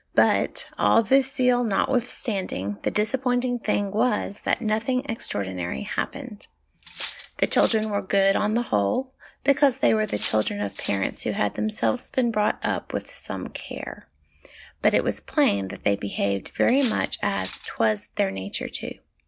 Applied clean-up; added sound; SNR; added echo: none; Cutlery, silverware; 7 dB; none.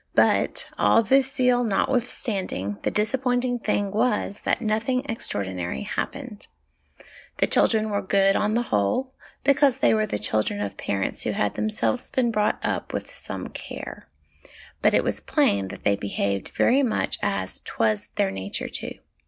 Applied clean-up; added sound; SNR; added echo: none; none; none; none.